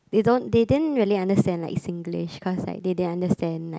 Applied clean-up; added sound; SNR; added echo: none; none; none; none.